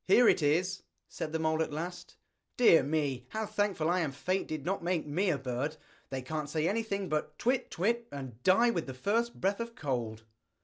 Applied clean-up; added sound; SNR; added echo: none; none; none; none.